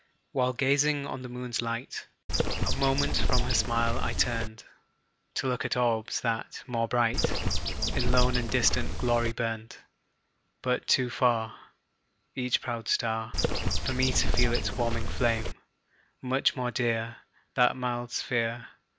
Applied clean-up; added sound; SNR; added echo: none; Bird; -4 dB; none.